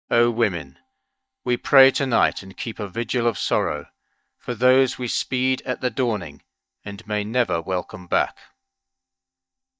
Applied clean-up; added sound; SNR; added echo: neural mask model DeepFilterNet 3.